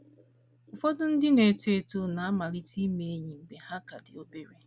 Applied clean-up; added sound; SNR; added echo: none; none; none; none.